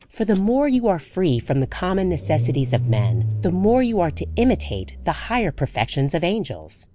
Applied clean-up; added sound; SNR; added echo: none; Engine starting / Car; 7 dB; none.